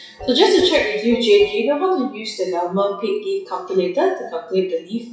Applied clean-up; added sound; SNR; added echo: classical method WPE with log-MMSE.